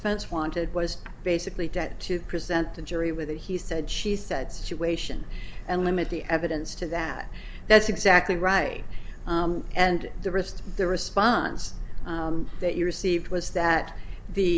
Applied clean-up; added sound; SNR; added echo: none; none; none; none.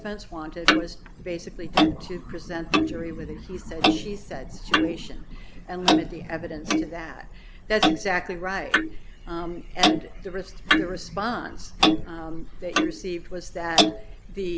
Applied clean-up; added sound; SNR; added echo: none; Clock; -5 dB; none.